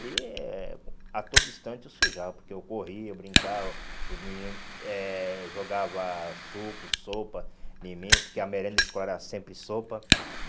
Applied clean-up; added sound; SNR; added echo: none; Fire; -5 dB; none.